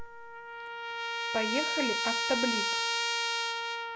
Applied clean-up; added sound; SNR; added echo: none; Trumpet; -4 dB; none.